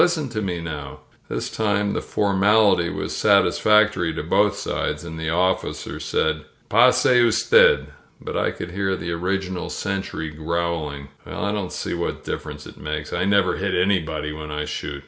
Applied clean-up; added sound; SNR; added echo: none; none; none; none.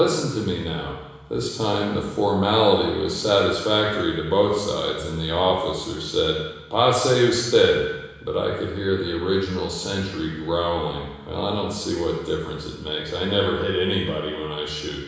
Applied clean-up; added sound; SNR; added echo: none; none; none; reverberation time 1.0 s.